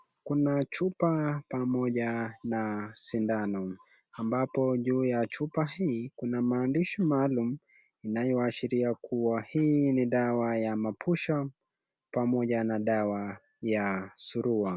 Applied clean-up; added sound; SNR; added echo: none; none; none; none.